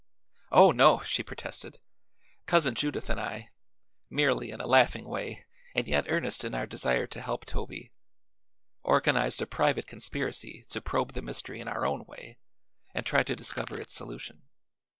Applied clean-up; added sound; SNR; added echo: neural mask model Resemble Enhance denoiser.